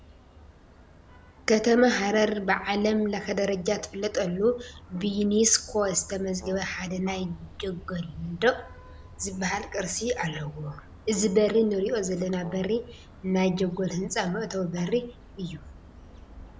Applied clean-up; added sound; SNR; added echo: none; Vehicle horn, car horn, honking + Brass instrument; 20 dB; none.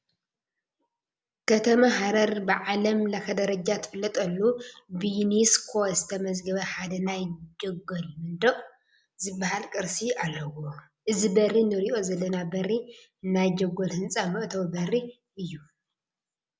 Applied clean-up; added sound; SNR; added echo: none; none; none; none.